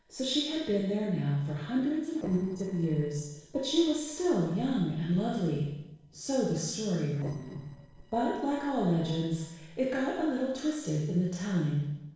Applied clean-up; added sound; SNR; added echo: neural separator model SepFormer DNS4.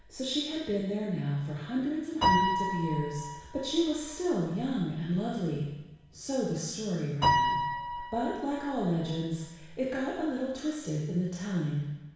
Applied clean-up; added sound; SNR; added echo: none; Piano; 4 dB; reverberation time 1.1 s.